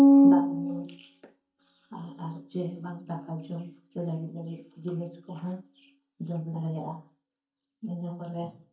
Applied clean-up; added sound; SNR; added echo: neural mask model DeepFilterNet 3.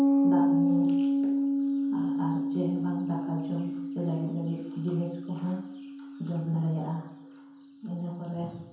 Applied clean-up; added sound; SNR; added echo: none; Piano; -4 dB; reverberation time 0.9 s.